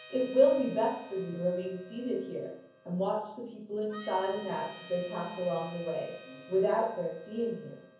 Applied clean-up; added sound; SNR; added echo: none; Harmonica; 20 dB; reverberation time 0.7 s.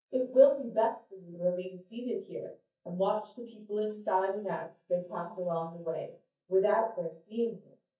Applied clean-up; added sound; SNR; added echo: neural mask model DeepFilterNet 3.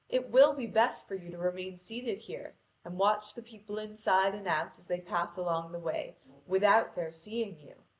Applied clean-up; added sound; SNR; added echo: none; none; none; none.